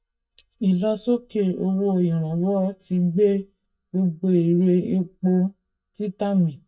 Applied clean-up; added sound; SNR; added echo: neural mask model DeepFilterNet 3.